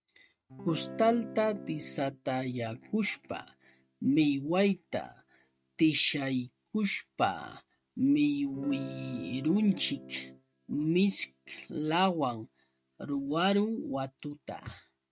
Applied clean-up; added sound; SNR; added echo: neural mask model RNNoise.